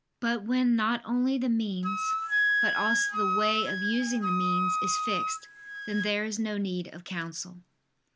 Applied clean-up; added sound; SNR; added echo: none; Wind instrument, woodwind instrument; 1 dB; none.